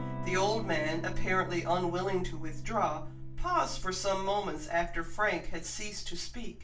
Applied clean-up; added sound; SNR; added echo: none; Electric guitar / Strum; 12 dB; reverberation time 0.3 s.